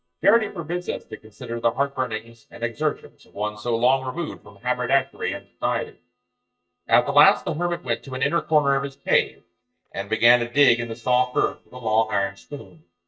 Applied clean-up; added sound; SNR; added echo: neural mask model DeepFilterNet 3.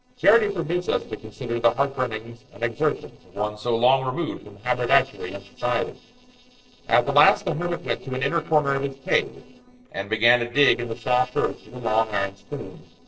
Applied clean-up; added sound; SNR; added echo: neural separator model SepFormer DNS4.